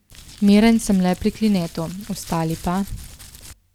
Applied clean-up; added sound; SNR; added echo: none; Crumpling, crinkling; 19 dB; none.